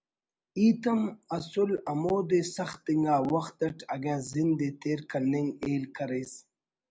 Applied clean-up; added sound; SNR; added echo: none; none; none; none.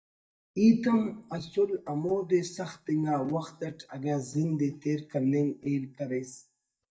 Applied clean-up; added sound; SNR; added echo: neural mask model DeepFilterNet 3.